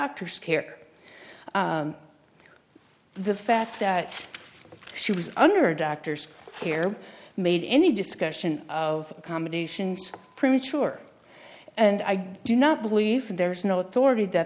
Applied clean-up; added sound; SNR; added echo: none; none; none; none.